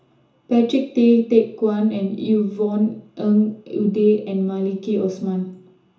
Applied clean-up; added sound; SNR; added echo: none; none; none; reverberation time 0.7 s.